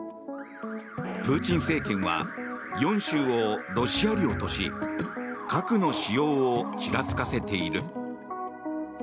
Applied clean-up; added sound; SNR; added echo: none; Alarm + Fart; 12 dB; none.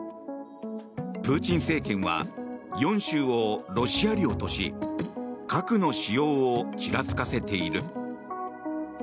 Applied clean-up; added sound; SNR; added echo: none; none; none; none.